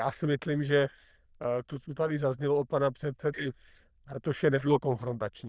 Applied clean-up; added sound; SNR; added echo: neural diffusion model UNIVERSE++.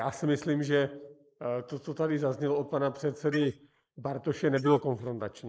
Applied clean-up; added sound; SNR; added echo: neural mask model Resemble Enhance denoiser.